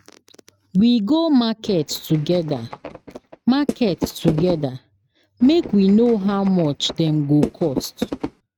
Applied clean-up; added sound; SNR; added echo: neural mask model RNNoise.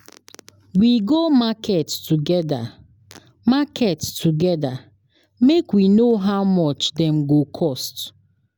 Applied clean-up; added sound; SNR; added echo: none; none; none; none.